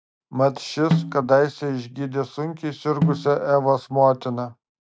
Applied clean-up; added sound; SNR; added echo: neural mask model RNNoise.